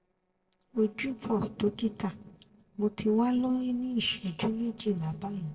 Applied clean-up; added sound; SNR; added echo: neural separator model SepFormer DNS4.